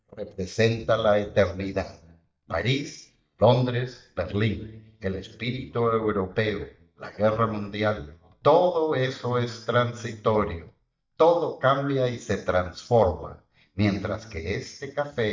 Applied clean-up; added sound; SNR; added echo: neural mask model DeepFilterNet 3.